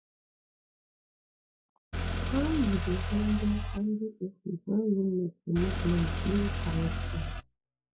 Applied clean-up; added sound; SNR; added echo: classical method log-MMSE.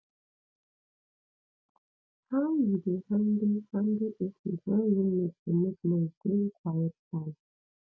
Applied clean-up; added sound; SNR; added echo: none; none; none; none.